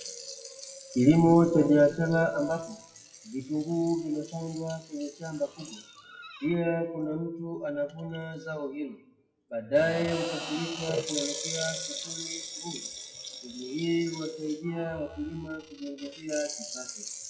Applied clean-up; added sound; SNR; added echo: classical method WPE with log-MMSE.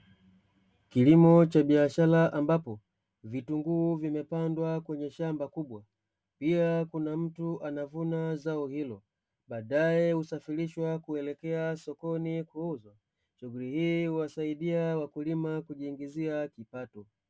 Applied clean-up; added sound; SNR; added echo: none; none; none; none.